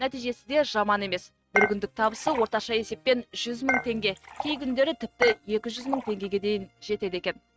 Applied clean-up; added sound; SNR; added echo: neural mask model RNNoise.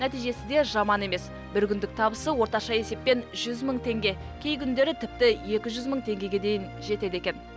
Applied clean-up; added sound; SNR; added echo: none; none; none; none.